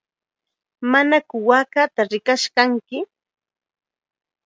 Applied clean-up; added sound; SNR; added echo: none; none; none; none.